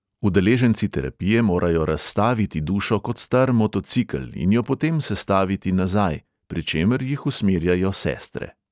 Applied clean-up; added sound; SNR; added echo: none; none; none; none.